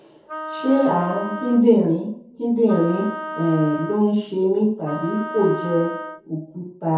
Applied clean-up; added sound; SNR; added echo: none; Wind instrument, woodwind instrument; 11 dB; reverberation time 0.6 s.